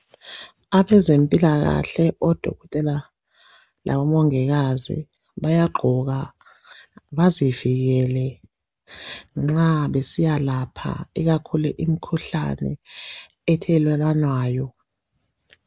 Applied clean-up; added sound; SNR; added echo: none; none; none; none.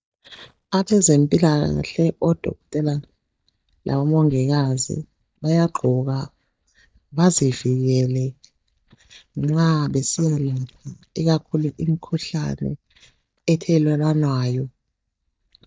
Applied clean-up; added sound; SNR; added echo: neural mask model DeepFilterNet 3.